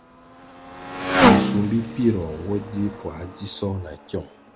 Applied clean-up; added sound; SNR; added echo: none; Bowed string instrument + Motorcycle; -3 dB; none.